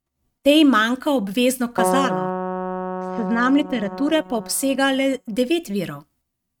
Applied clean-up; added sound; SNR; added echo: neural mask model RNNoise.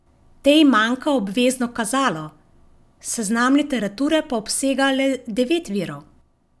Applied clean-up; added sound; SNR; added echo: none; none; none; none.